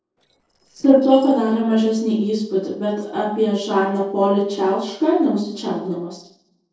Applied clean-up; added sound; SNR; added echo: neural separator model SepFormer DNS4.